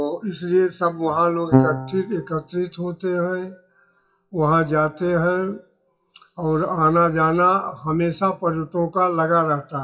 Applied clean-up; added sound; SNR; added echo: classical method WPE with log-MMSE.